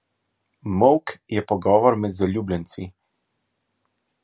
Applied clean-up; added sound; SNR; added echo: none; none; none; none.